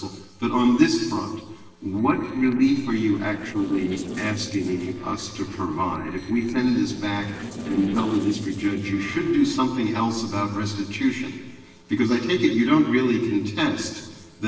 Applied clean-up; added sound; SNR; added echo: neural separator model SepFormer DNS4.